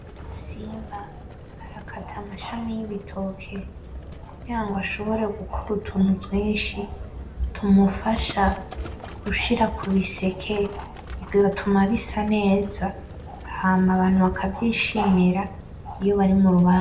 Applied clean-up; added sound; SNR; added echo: none; Livestock, farm animals, working animals; 16 dB; reverberation time 0.5 s.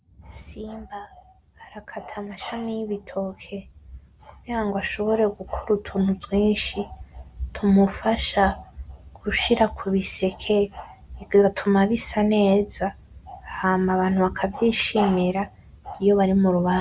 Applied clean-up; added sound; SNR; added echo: none; none; none; none.